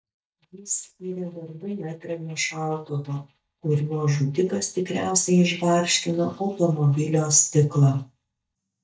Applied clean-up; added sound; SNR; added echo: neural mask model DeepFilterNet 3.